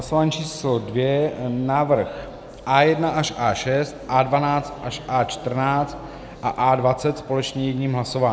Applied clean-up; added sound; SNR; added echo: none; none; none; none.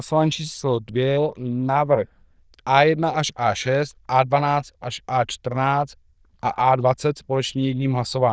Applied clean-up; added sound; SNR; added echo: neural diffusion model UNIVERSE++.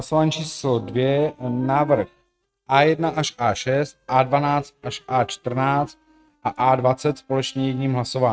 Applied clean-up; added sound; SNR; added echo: neural mask model RNNoise.